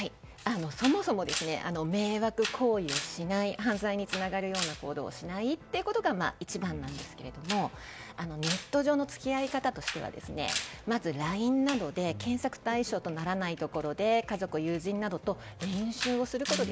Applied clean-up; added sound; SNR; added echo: none; Camera; 11 dB; none.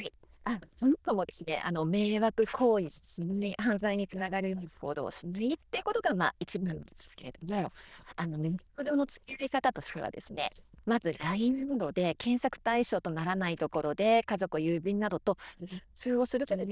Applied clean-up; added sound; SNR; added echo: neural diffusion model UNIVERSE++.